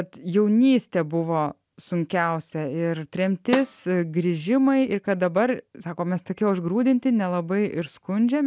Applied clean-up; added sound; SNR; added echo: none; Snare drum; 13 dB; none.